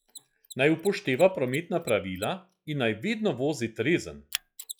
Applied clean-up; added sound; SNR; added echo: classical method log-MMSE.